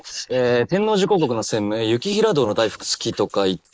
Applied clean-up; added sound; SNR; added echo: neural mask model Resemble Enhance denoiser.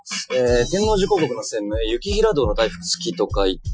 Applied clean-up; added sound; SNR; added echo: classical method Wiener filter.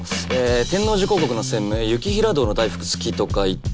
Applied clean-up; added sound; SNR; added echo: none; none; none; none.